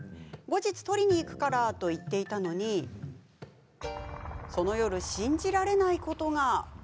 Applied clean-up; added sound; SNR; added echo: none; none; none; none.